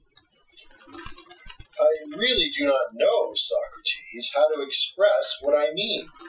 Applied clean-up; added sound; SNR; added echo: classical method Wiener filter.